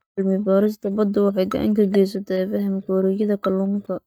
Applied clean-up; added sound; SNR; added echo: neural mask model DeepFilterNet 3.